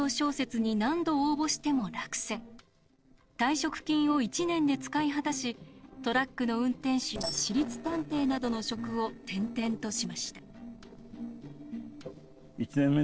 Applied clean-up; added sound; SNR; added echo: neural separator model SepFormer DNS4.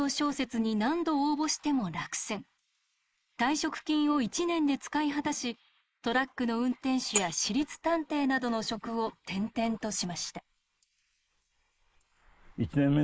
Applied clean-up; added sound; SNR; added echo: neural mask model Resemble Enhance denoiser.